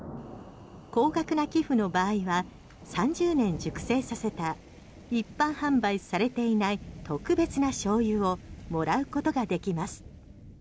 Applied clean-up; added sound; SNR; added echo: none; Thunder; 16 dB; none.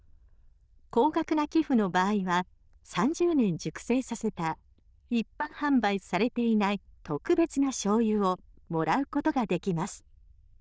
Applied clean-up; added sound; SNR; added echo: neural diffusion model UNIVERSE++.